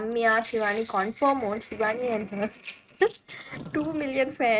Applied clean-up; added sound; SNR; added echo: neural mask model RNNoise.